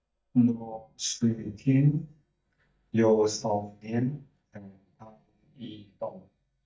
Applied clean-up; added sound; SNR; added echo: neural mask model DeepFilterNet 3.